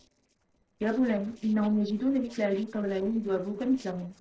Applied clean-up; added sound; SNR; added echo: neural separator model SepFormer DNS4.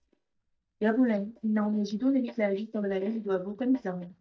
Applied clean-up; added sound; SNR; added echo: neural mask model DeepFilterNet 3.